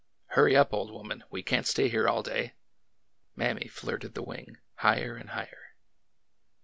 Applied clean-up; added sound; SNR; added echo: none; none; none; none.